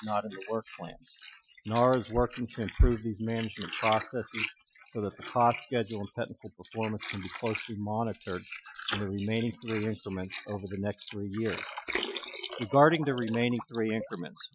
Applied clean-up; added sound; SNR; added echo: classical method Wiener filter.